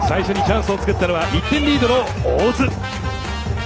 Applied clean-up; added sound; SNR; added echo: none; none; none; none.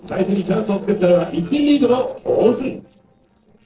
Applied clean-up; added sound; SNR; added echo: neural separator model SepFormer DNS4.